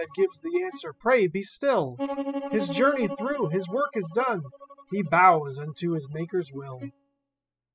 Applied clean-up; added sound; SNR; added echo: classical method spectral subtraction.